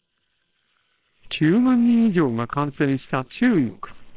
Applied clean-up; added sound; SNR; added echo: neural separator model SepFormer WHAMR!.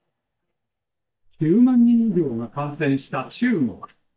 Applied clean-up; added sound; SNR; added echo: neural mask model DeepFilterNet 3.